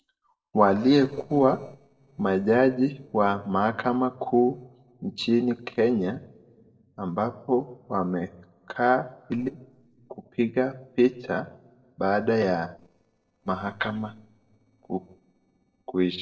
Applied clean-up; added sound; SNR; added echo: neural separator model SepFormer DNS4.